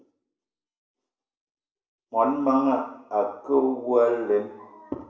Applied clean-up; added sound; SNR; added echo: none; none; none; reverberation time 0.7 s.